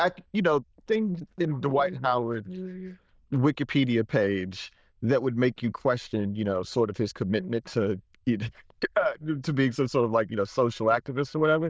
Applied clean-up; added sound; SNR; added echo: neural diffusion model UNIVERSE++.